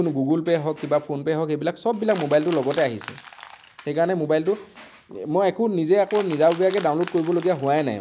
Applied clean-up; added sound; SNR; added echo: none; Crushing; 19 dB; none.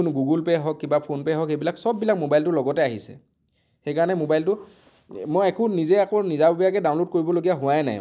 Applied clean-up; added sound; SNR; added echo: none; none; none; none.